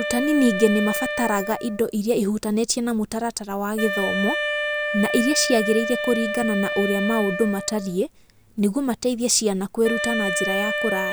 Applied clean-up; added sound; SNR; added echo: none; Wind instrument, woodwind instrument; 5 dB; none.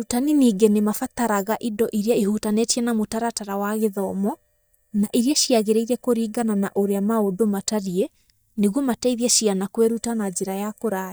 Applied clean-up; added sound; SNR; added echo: neural mask model DeepFilterNet 3.